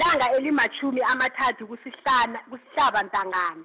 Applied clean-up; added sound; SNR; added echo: none; none; none; none.